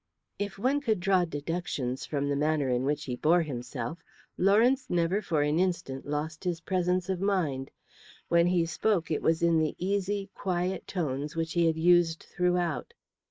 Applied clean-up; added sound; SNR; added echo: neural mask model Resemble Enhance denoiser.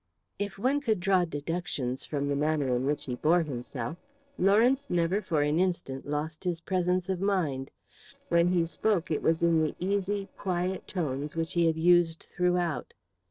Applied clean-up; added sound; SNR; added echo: neural separator model SepFormer DNS4.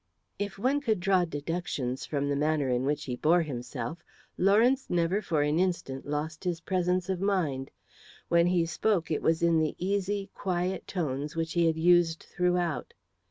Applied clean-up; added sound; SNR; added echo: none; none; none; none.